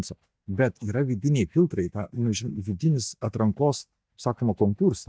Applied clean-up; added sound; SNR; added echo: neural mask model DeepFilterNet 3.